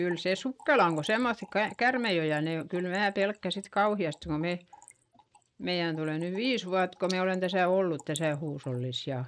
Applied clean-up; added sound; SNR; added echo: neural mask model RNNoise.